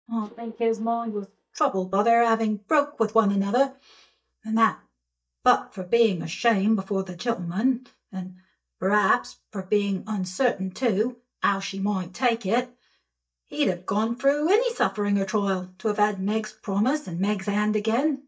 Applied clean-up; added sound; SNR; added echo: neural mask model DeepFilterNet 3.